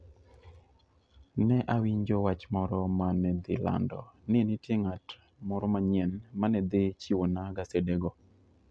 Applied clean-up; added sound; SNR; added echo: none; none; none; none.